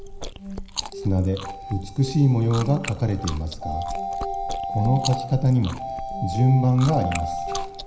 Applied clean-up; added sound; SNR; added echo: none; Chewing, mastication; 12 dB; reverberation time 0.9 s.